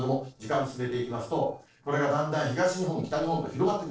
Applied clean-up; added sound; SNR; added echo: neural separator model SepFormer DNS4.